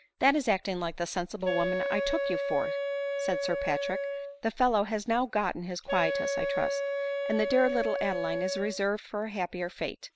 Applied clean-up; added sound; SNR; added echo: none; Wind instrument, woodwind instrument; 3 dB; none.